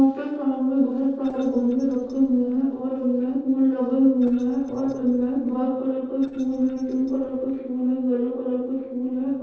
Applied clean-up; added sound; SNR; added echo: neural separator model SepFormer DNS4.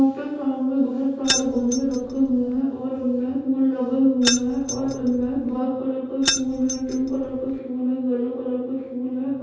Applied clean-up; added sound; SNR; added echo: none; Keys jangling; 6 dB; reverberation time 1.3 s.